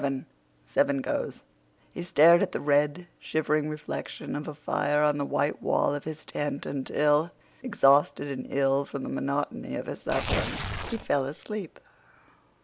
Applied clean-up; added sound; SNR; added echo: none; Tearing; 5 dB; none.